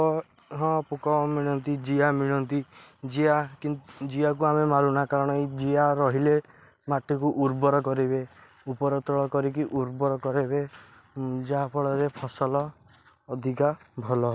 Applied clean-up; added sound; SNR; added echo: none; none; none; none.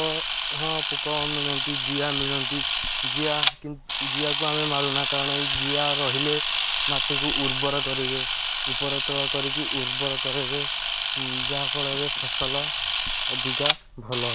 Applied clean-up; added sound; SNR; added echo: none; Camera; -5 dB; none.